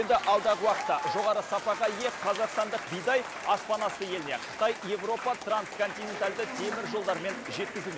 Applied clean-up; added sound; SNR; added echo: none; Applause / Crowd / Cheering; 7 dB; none.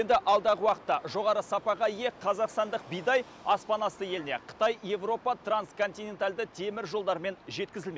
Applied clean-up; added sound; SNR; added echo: none; none; none; none.